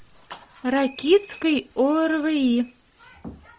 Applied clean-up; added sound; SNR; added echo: none; none; none; none.